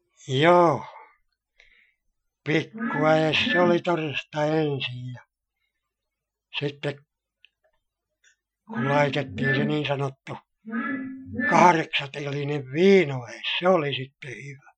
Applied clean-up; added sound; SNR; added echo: classical method Wiener filter.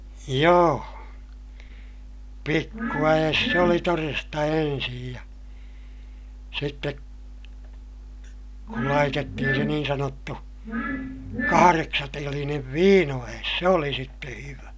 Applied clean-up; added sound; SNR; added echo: none; Glass; 4 dB; none.